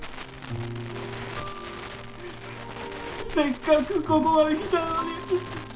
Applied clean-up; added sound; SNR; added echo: none; Crackle; 11 dB; reverberation time 0.5 s.